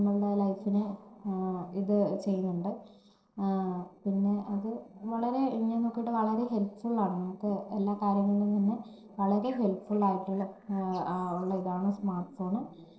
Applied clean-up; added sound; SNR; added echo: neural separator model SepFormer DNS4.